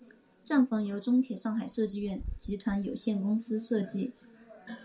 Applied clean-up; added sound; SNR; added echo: none; Wind / Bird; 17 dB; reverberation time 0.2 s.